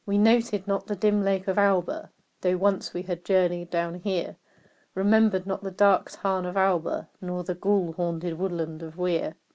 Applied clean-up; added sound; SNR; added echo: none; none; none; none.